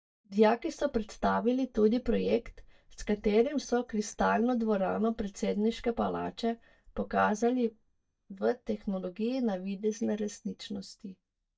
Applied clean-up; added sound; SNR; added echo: neural mask model DeepFilterNet 3.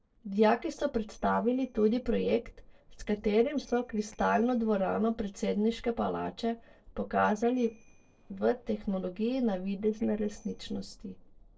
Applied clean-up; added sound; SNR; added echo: neural separator model SepFormer DNS4.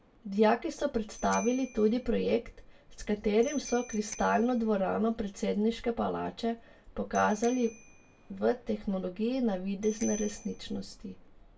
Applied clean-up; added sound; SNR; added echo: none; Bicycle bell; 20 dB; reverberation time 0.1 s.